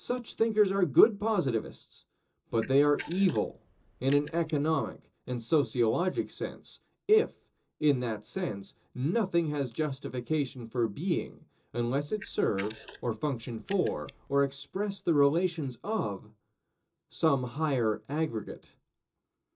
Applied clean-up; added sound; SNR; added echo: none; Camera; 15 dB; reverberation time 0.2 s.